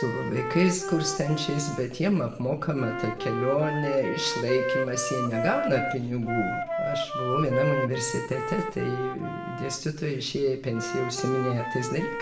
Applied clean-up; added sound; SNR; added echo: none; Wind instrument, woodwind instrument; 4 dB; reverberation time 0.6 s.